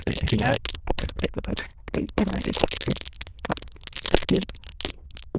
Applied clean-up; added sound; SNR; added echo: neural diffusion model UNIVERSE++.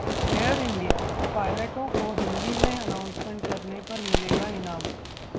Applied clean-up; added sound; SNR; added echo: none; Fireworks + Explosion; -4 dB; none.